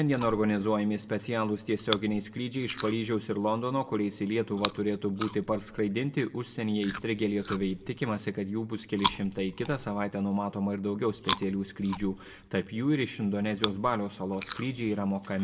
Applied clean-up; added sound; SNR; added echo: none; Chewing, mastication; 9 dB; reverberation time 2.1 s.